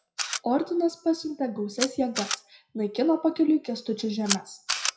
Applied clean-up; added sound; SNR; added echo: classical method WPE with log-MMSE.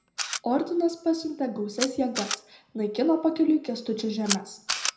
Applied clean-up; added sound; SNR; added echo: none; Camera; 8 dB; reverberation time 0.5 s.